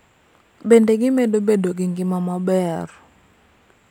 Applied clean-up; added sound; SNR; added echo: none; none; none; none.